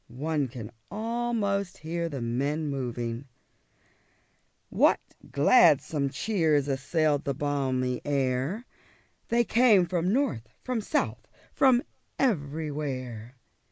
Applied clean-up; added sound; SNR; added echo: none; none; none; none.